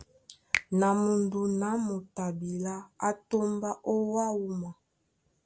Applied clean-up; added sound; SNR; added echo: none; Finger snapping; 10 dB; none.